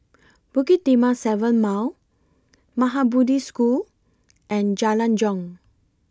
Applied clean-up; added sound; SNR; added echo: none; none; none; none.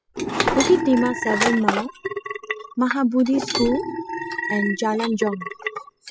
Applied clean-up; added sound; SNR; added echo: classical method spectral subtraction.